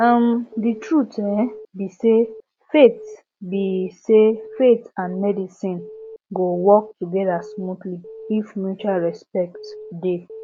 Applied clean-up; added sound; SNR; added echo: none; Alarm / Keyboard (musical); 19 dB; none.